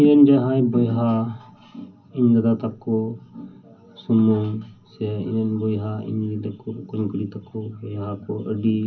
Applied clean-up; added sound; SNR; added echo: none; none; none; reverberation time 0.4 s.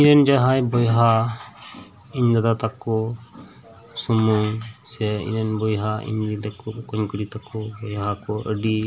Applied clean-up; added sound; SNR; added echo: none; none; none; none.